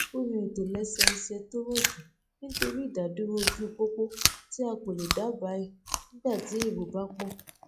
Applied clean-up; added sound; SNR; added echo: classical method log-MMSE.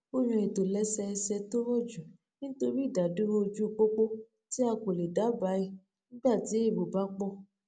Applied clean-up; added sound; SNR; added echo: none; none; none; none.